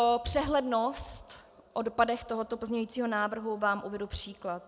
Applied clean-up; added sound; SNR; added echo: none; none; none; none.